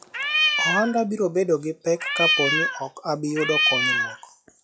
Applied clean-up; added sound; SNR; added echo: classical method log-MMSE.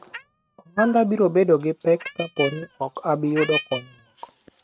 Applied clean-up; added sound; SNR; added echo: neural mask model RNNoise.